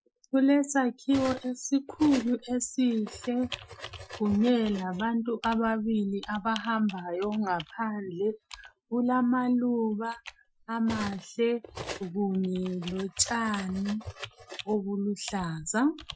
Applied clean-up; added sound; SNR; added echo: classical method Wiener filter.